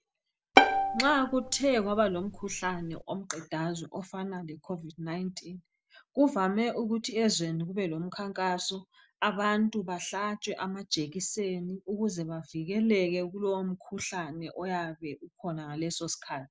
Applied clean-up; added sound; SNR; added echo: none; Bowed string instrument; -2 dB; none.